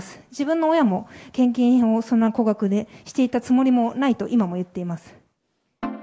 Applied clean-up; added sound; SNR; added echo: none; none; none; none.